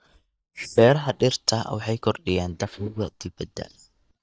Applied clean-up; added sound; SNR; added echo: neural mask model DeepFilterNet 3.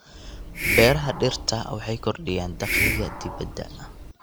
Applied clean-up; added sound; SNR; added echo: none; Hiss; 3 dB; none.